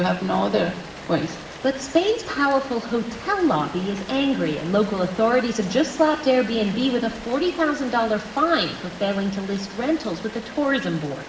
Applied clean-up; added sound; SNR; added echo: none; Rain; 15 dB; reverberation time 0.9 s.